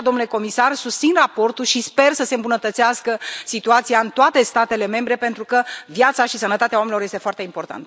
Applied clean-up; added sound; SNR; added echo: none; none; none; none.